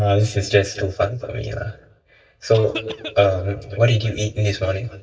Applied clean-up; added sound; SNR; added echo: neural mask model DeepFilterNet 3.